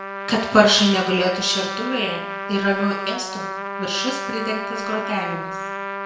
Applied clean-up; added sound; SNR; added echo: none; Trumpet; 7 dB; reverberation time 0.7 s.